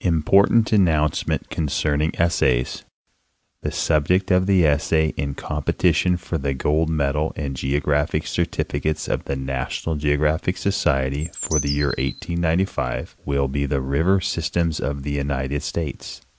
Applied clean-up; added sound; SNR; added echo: none; Bird; 9 dB; none.